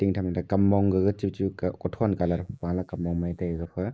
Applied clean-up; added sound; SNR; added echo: neural mask model Resemble Enhance denoiser.